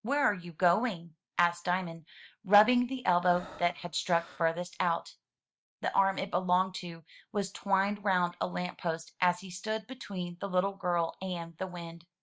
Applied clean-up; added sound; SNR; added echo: neural mask model RNNoise.